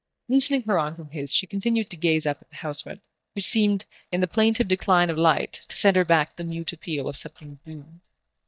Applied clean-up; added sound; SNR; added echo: neural mask model DeepFilterNet 3.